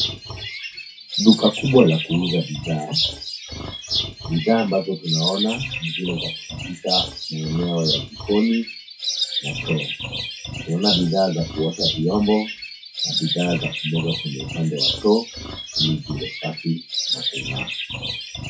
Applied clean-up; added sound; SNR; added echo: classical method WPE with log-MMSE.